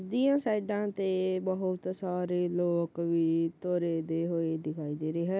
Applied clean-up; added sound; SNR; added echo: none; none; none; none.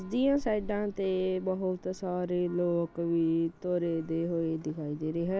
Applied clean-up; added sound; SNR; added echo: none; Church bell; 18 dB; none.